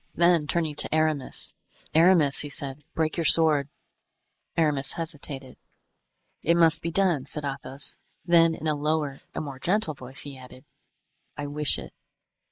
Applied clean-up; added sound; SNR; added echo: neural mask model Resemble Enhance denoiser.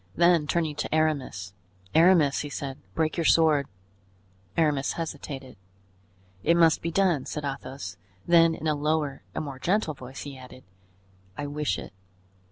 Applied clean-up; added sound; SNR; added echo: none; none; none; none.